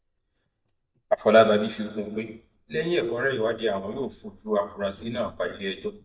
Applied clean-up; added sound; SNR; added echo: neural mask model DeepFilterNet 3.